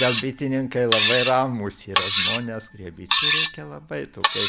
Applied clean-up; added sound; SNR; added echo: none; Cutlery, silverware; -1 dB; none.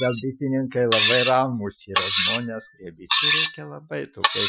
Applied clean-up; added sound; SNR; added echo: classical method Wiener filter.